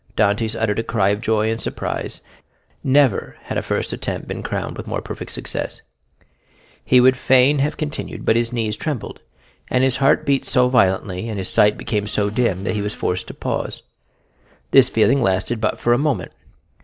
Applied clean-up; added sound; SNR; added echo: neural separator model SepFormer DNS4.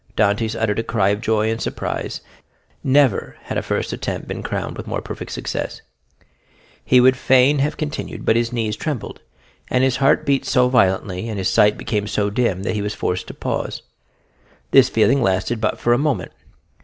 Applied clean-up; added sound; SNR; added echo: none; none; none; none.